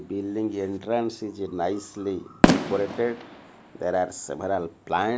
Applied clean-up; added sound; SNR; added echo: none; Fireworks; 1 dB; none.